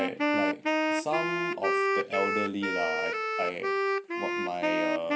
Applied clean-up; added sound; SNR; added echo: none; Wind instrument, woodwind instrument; -5 dB; none.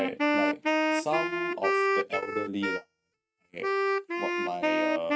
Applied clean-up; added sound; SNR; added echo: neural mask model RNNoise.